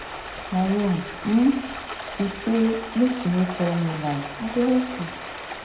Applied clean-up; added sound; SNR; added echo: none; Stream; 10 dB; reverberation time 0.7 s.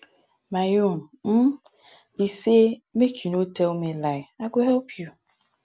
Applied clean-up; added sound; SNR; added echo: none; none; none; none.